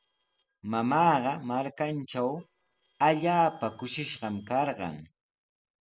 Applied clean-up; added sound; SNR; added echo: neural separator model SepFormer DNS4.